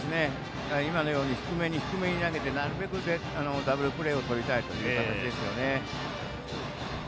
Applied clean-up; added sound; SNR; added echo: none; none; none; none.